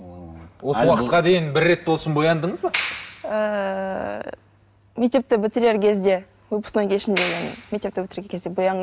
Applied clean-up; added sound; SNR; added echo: none; Clapping; 10 dB; none.